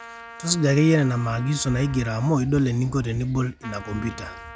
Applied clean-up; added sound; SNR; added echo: none; Trumpet; 19 dB; none.